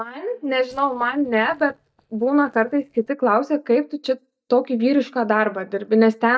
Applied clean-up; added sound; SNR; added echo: neural mask model DeepFilterNet 3.